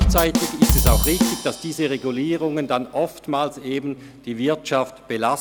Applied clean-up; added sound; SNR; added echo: none; Bass drum / Drum kit; -2 dB; none.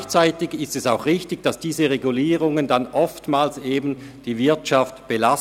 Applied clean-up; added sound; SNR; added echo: none; none; none; none.